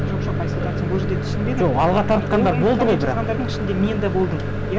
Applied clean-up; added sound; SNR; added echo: none; Microwave oven; 2 dB; none.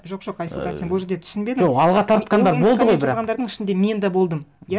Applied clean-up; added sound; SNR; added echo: none; none; none; none.